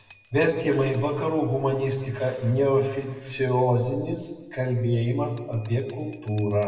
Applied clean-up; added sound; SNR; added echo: none; Bell; 15 dB; reverberation time 1.2 s.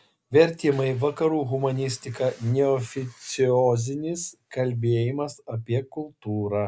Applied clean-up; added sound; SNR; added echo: none; none; none; none.